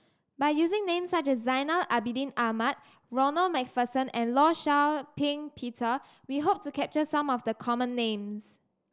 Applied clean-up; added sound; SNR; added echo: none; none; none; none.